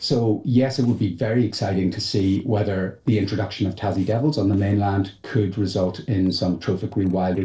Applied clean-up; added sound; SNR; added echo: neural separator model SepFormer DNS4.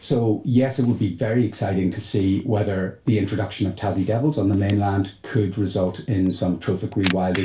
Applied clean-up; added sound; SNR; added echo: none; Camera; 18 dB; reverberation time 0.3 s.